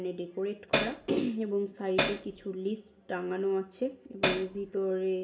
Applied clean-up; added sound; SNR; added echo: none; Hi-hat; -4 dB; reverberation time 1.1 s.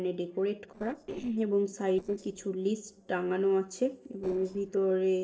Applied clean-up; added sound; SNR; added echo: neural separator model SepFormer DNS4.